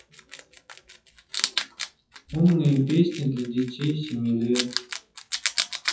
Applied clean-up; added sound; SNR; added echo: classical method WPE with log-MMSE.